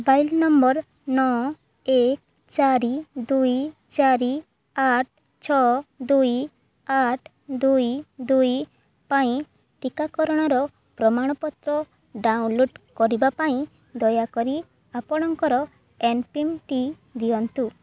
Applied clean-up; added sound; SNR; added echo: none; none; none; none.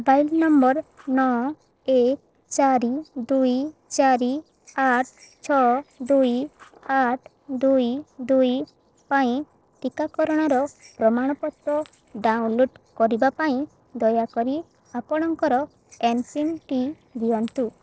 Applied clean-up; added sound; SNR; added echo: neural separator model SepFormer DNS4.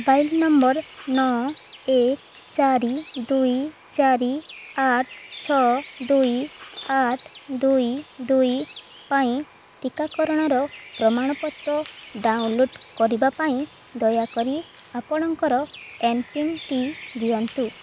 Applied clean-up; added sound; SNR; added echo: none; Bird; 19 dB; none.